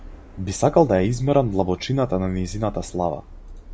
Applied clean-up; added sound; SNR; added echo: none; Subway, metro, underground; 16 dB; none.